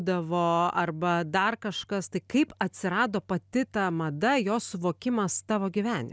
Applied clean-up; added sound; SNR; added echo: none; none; none; none.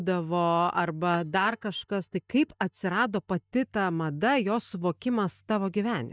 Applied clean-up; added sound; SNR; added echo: neural mask model DeepFilterNet 3.